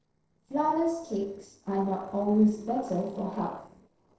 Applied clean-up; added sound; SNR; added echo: neural separator model SepFormer DNS4.